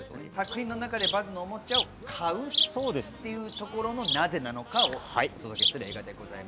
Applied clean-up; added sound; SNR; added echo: none; Insect; 0 dB; none.